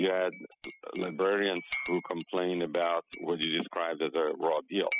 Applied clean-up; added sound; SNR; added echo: classical method spectral subtraction.